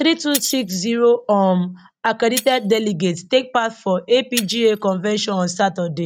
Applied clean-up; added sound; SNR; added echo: neural mask model RNNoise.